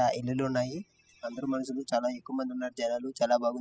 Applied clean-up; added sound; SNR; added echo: classical method spectral subtraction.